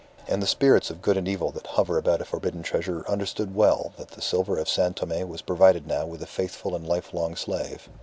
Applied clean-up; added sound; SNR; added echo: none; none; none; none.